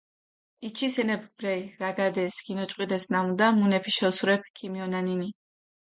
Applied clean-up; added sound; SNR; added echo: none; none; none; none.